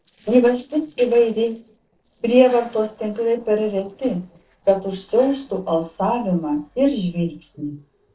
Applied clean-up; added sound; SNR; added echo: neural separator model SepFormer DNS4.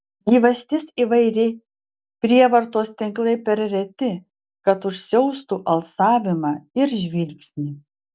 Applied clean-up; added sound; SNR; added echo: none; none; none; none.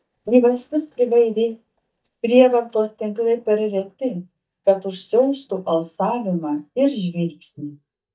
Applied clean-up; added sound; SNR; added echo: neural mask model DeepFilterNet 3.